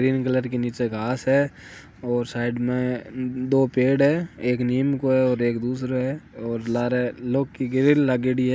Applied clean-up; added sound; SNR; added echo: none; none; none; none.